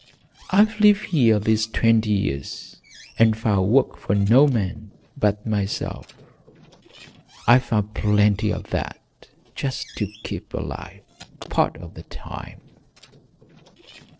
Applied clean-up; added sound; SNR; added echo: neural separator model SepFormer DNS4.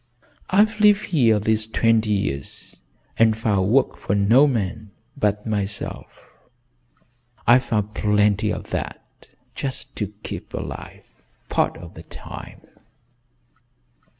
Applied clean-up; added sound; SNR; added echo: none; none; none; none.